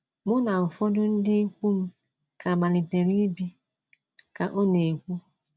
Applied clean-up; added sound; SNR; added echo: none; none; none; none.